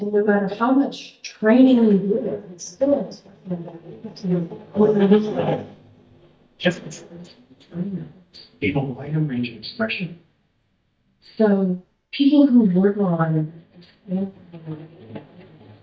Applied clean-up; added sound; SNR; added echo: neural mask model DeepFilterNet 3.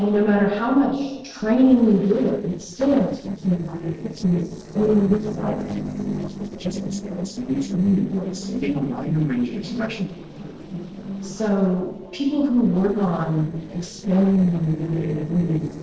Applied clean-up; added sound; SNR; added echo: neural separator model SepFormer DNS4.